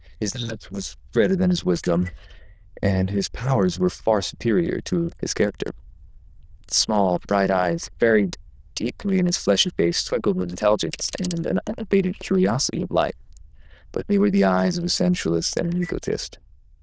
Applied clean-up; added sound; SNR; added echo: neural diffusion model UNIVERSE++.